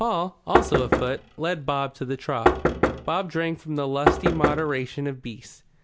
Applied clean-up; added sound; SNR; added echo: none; Knock; -2 dB; none.